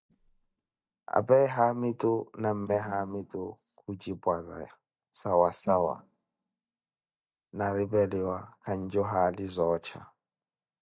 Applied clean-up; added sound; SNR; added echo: neural mask model DeepFilterNet 3.